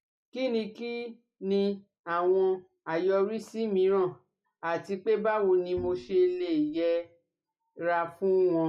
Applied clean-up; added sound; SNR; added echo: classical method log-MMSE.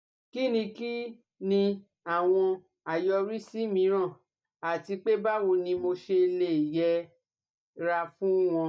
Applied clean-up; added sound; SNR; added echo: neural mask model DeepFilterNet 3.